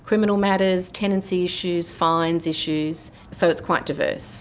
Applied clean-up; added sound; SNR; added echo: none; none; none; none.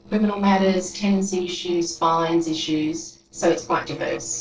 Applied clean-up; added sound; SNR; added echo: neural separator model SepFormer DNS4.